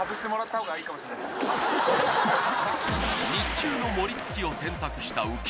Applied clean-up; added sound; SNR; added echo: none; none; none; none.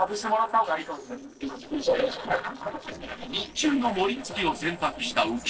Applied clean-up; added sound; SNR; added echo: neural separator model SepFormer DNS4.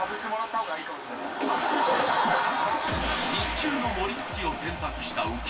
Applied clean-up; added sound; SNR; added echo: none; Sawing; 12 dB; reverberation time 0.2 s.